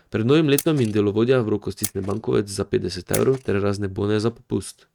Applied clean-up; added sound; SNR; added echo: neural mask model RNNoise.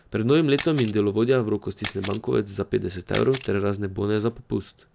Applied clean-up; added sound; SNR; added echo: none; Camera; 0 dB; none.